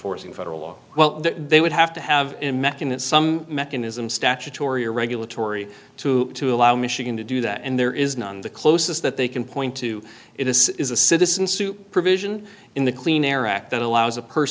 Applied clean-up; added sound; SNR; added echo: none; none; none; none.